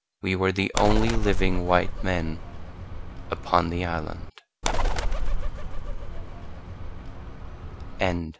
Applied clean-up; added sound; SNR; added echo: none; Bird; -2 dB; none.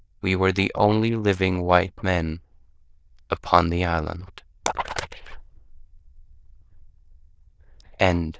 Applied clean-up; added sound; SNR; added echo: neural diffusion model UNIVERSE++.